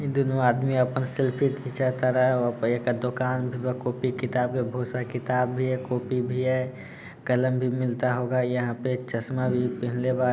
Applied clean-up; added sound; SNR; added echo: none; none; none; none.